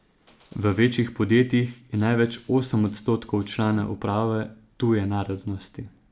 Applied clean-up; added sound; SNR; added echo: none; none; none; none.